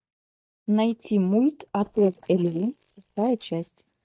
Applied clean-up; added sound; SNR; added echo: neural mask model DeepFilterNet 3.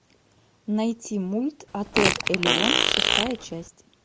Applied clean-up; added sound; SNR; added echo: none; Fart; -5 dB; none.